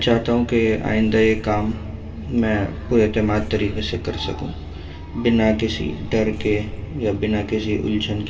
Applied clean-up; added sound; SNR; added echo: none; Meow; 14 dB; reverberation time 2.7 s.